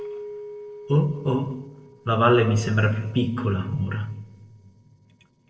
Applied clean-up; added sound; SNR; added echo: neural separator model SepFormer DNS4.